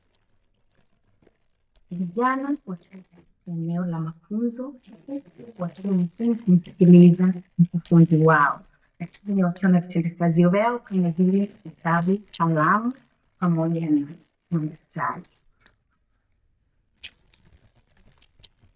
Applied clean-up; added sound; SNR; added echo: neural mask model DeepFilterNet 3.